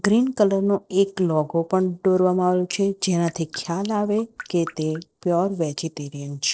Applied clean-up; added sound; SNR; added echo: neural separator model SepFormer DNS4.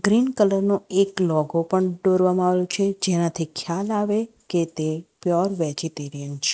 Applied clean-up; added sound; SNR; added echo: none; none; none; none.